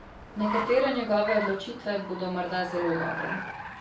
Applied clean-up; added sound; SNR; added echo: none; Car; 7 dB; reverberation time 0.2 s.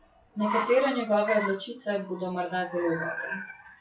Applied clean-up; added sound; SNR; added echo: classical method WPE with log-MMSE.